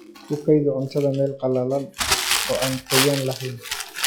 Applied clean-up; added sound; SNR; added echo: classical method log-MMSE.